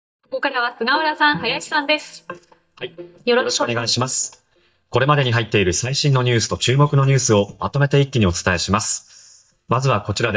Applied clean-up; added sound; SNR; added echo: neural mask model DeepFilterNet 3.